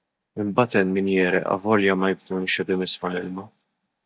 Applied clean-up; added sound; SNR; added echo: neural mask model DeepFilterNet 3.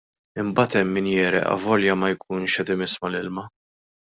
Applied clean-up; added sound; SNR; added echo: none; none; none; none.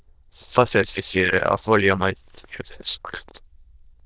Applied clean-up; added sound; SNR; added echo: neural diffusion model UNIVERSE++.